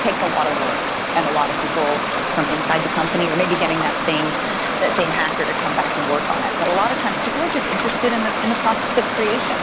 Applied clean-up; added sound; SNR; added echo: none; Stream; -1 dB; none.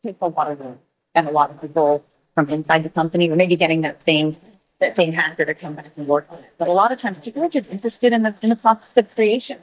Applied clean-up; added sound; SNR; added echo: neural mask model DeepFilterNet 3.